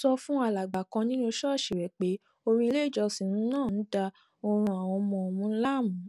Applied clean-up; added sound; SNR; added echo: none; none; none; none.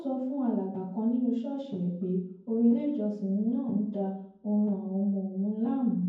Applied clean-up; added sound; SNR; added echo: none; none; none; reverberation time 0.9 s.